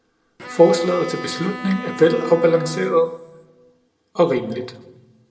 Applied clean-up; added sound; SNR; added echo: none; Bowed string instrument; 13 dB; reverberation time 0.6 s.